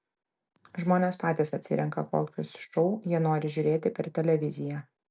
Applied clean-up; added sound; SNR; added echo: none; none; none; none.